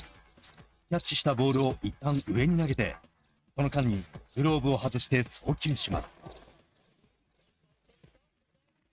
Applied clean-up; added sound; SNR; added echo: neural mask model RNNoise.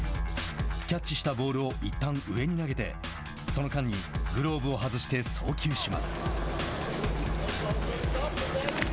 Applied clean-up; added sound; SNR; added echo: none; none; none; none.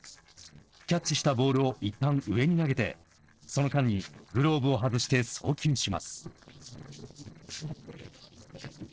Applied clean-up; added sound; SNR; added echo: neural separator model SepFormer DNS4.